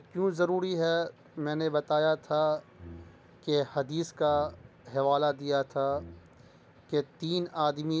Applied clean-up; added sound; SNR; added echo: none; Brass instrument; 20 dB; none.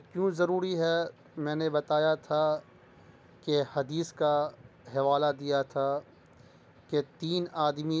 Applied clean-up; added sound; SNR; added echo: none; none; none; none.